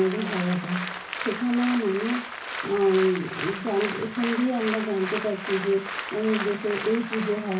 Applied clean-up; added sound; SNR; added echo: none; Applause; 7 dB; reverberation time 0.5 s.